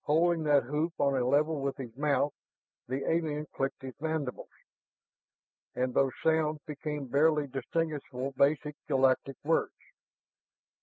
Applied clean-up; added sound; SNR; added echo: none; none; none; none.